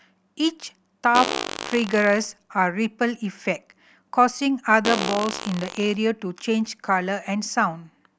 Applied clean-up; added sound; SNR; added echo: none; Fart; 6 dB; none.